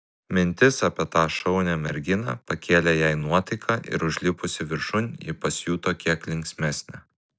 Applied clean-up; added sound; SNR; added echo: none; none; none; none.